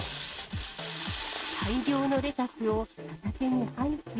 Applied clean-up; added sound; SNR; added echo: neural mask model RNNoise.